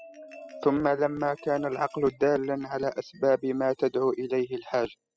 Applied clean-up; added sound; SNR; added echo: classical method spectral subtraction.